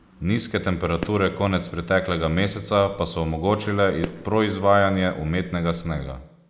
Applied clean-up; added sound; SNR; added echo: none; Fireworks; 17 dB; none.